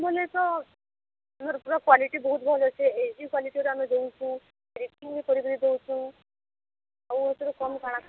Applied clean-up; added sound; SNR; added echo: none; none; none; none.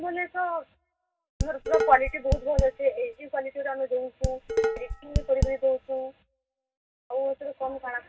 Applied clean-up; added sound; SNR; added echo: none; Dishes, pots, and pans; 0 dB; reverberation time 0.4 s.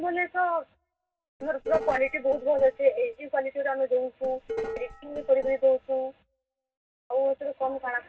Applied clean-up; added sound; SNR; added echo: neural separator model SepFormer DNS4.